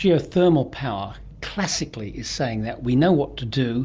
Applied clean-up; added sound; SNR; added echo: none; none; none; none.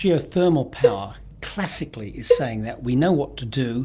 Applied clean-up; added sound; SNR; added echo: none; Cowbell; 3 dB; none.